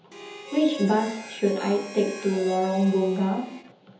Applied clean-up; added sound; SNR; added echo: none; Harmonica; 16 dB; reverberation time 0.7 s.